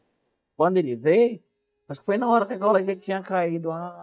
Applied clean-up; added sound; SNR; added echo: neural mask model DeepFilterNet 3.